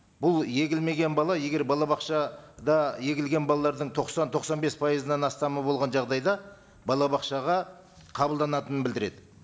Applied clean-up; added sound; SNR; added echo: none; none; none; none.